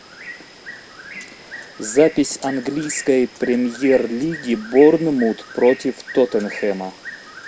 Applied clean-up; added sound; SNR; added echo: none; Bird; 16 dB; none.